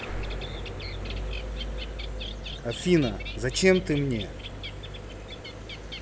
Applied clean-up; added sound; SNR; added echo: none; Bird; 13 dB; none.